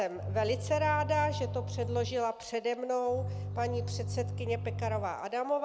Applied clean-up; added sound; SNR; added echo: none; Bowed string instrument; 4 dB; none.